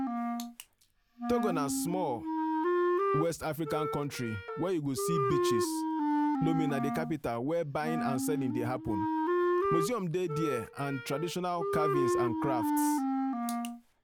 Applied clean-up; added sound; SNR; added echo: none; Wind instrument, woodwind instrument; -3 dB; none.